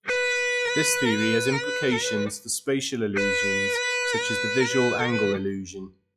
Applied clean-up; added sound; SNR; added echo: classical method log-MMSE.